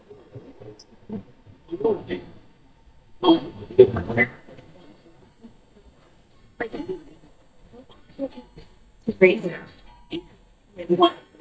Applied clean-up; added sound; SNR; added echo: neural mask model DeepFilterNet 3.